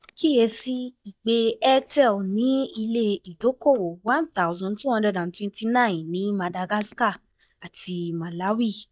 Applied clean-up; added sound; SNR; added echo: neural mask model DeepFilterNet 3.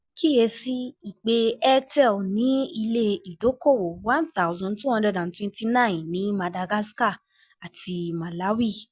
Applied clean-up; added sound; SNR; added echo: none; none; none; none.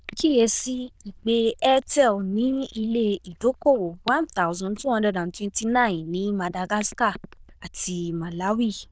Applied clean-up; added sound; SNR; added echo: neural diffusion model UNIVERSE++.